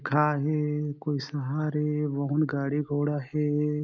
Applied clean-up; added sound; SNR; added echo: none; none; none; none.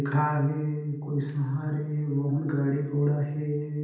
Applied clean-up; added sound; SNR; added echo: none; none; none; reverberation time 0.8 s.